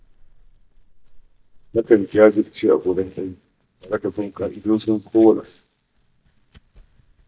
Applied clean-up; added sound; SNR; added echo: neural mask model DeepFilterNet 3.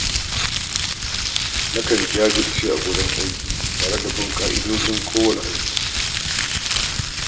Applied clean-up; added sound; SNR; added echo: none; Crumpling, crinkling; -3 dB; reverberation time 0.7 s.